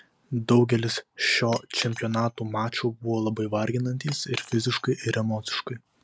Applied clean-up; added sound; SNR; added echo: none; Cutlery, silverware / Chink, clink; 18 dB; none.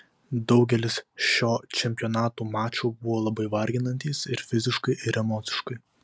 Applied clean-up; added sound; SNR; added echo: none; none; none; none.